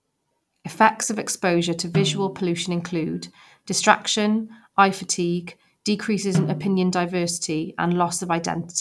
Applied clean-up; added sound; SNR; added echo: none; Snare drum; 9 dB; none.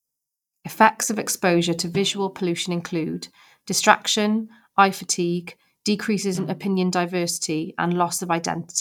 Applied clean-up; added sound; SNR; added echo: neural mask model DeepFilterNet 3.